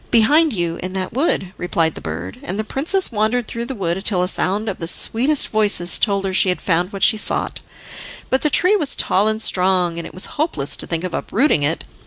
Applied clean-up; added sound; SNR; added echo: none; none; none; none.